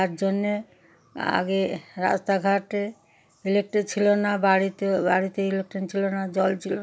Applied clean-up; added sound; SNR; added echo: none; none; none; none.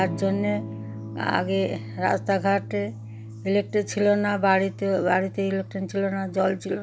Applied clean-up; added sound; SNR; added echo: none; Electric guitar / Strum; 12 dB; none.